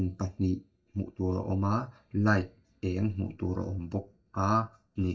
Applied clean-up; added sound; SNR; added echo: neural mask model DeepFilterNet 3.